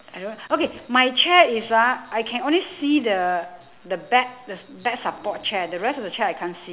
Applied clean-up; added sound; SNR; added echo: none; none; none; none.